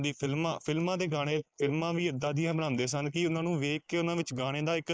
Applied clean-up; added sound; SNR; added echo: neural mask model Resemble Enhance denoiser.